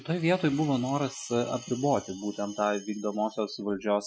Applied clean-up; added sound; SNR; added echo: classical method Wiener filter.